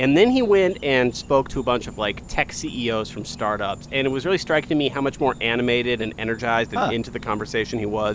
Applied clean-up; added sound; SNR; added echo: none; Insect; 17 dB; none.